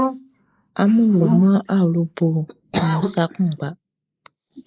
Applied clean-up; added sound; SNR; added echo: neural mask model Resemble Enhance denoiser.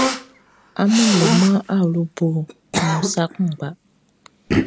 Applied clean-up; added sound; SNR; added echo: none; Cough; 4 dB; none.